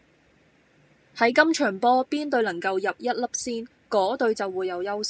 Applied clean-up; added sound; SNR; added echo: none; none; none; none.